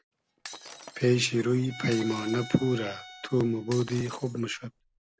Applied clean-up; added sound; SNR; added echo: none; Shatter + Bowed string instrument; 16 dB; none.